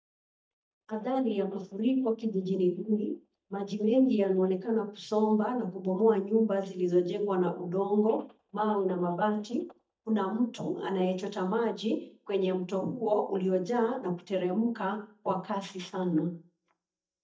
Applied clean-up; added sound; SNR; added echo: neural mask model DeepFilterNet 3.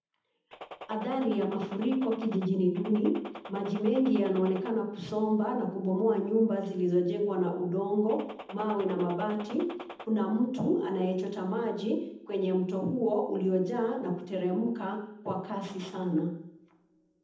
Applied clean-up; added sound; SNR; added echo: none; Gunshot, gunfire; 15 dB; reverberation time 0.8 s.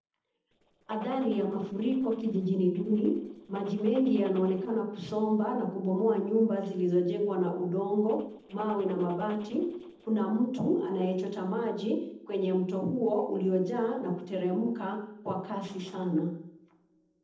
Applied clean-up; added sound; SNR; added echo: neural separator model SepFormer DNS4.